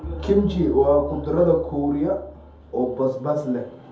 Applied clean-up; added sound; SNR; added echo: none; Bowed string instrument; 14 dB; reverberation time 0.5 s.